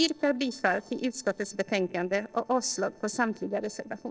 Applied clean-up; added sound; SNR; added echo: neural separator model SepFormer DNS4.